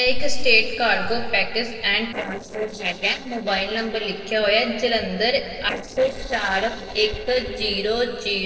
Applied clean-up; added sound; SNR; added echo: neural separator model SepFormer DNS4.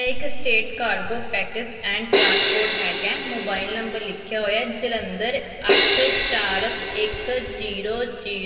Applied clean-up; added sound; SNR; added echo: none; Crash cymbal; -3 dB; reverberation time 2.5 s.